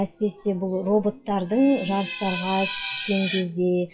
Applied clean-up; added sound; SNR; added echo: classical method WPE with log-MMSE.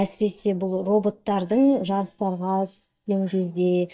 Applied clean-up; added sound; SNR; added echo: neural mask model DeepFilterNet 3.